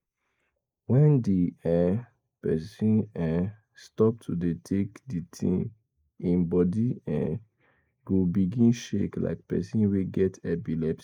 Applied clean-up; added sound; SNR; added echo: neural mask model Resemble Enhance denoiser.